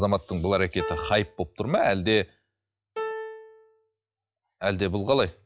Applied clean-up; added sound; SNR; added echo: classical method log-MMSE.